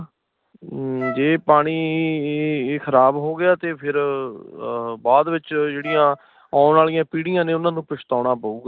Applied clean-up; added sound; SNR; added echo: none; Wind instrument, woodwind instrument; 13 dB; none.